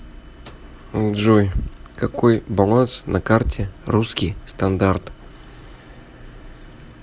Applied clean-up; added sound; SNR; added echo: none; none; none; none.